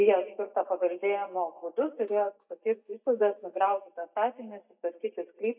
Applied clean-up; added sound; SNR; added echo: neural mask model DeepFilterNet 3.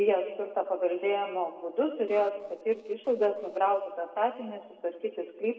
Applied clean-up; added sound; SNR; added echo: neural separator model SepFormer DNS4.